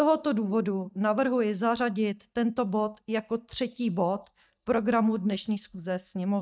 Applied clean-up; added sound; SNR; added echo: neural mask model DeepFilterNet 3.